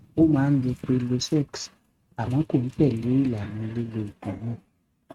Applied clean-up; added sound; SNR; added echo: neural mask model RNNoise.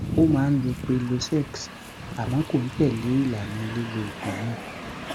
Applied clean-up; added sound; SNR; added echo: none; Train; 9 dB; none.